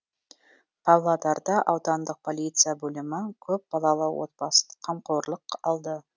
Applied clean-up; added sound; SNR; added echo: none; none; none; none.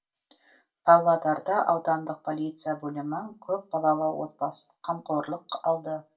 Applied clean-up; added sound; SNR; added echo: none; none; none; reverberation time 0.2 s.